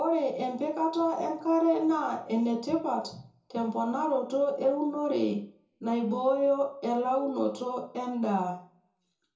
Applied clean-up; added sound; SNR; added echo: none; Doorbell; 20 dB; reverberation time 0.5 s.